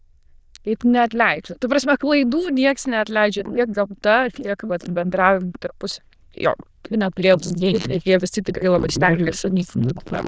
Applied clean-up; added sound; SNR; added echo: neural diffusion model UNIVERSE++.